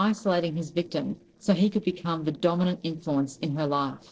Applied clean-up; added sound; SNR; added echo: neural separator model SepFormer DNS4.